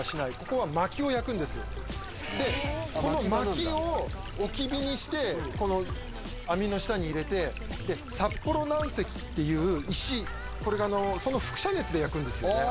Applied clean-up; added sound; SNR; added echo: none; Stream; 15 dB; none.